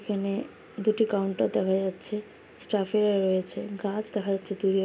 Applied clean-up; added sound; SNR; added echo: none; none; none; none.